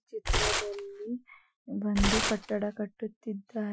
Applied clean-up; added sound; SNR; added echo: classical method Wiener filter.